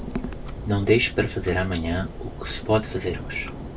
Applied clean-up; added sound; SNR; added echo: none; Clock; 8 dB; reverberation time 0.2 s.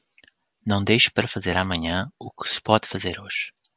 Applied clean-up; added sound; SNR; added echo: none; none; none; none.